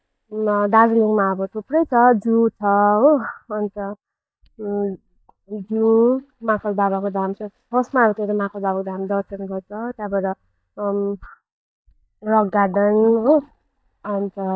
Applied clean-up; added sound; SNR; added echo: neural mask model DeepFilterNet 3.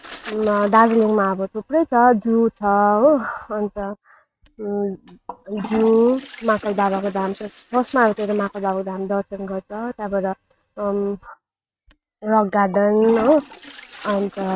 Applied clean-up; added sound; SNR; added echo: neural mask model RNNoise.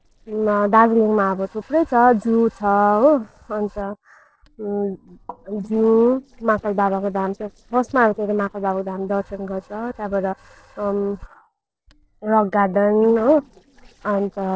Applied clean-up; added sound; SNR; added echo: neural separator model SepFormer DNS4.